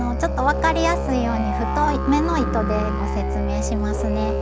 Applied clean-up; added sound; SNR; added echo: none; Musical instrument; -1 dB; none.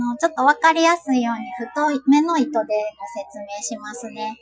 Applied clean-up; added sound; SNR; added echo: classical method Wiener filter.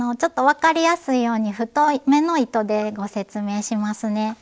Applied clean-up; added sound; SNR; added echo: none; none; none; none.